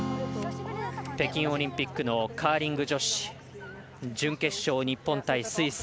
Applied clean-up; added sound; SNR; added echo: none; Strum; 10 dB; none.